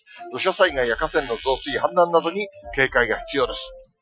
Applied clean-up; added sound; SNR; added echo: classical method Wiener filter.